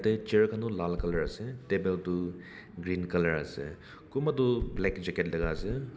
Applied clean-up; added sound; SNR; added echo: none; Run; 6 dB; none.